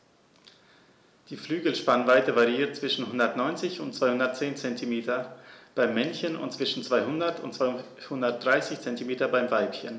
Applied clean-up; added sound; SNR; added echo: none; none; none; none.